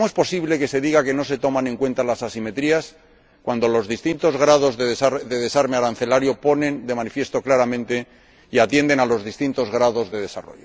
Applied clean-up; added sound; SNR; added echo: none; none; none; none.